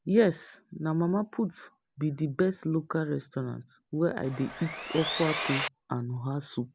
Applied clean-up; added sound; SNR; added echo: none; Sawing; 5 dB; none.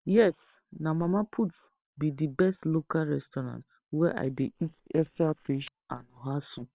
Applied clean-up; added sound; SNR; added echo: neural separator model SepFormer WHAM!.